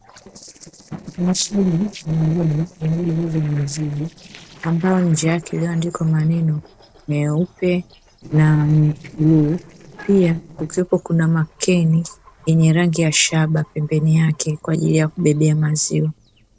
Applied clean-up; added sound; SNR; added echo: neural separator model SepFormer DNS4.